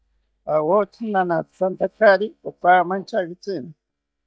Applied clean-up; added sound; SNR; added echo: neural mask model DeepFilterNet 3.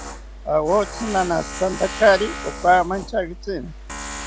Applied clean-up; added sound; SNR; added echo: none; Tools; 11 dB; none.